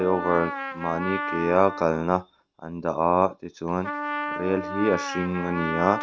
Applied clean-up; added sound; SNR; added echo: none; Trumpet; 7 dB; none.